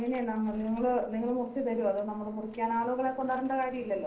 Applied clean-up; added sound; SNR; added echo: neural separator model SepFormer DNS4.